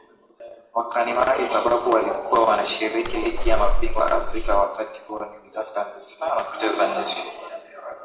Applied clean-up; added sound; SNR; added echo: none; Splash, splatter; -4 dB; reverberation time 0.9 s.